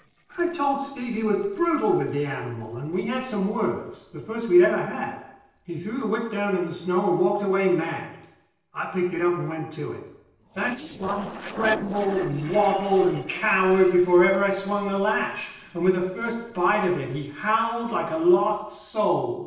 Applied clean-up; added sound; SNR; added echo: neural separator model SepFormer DNS4.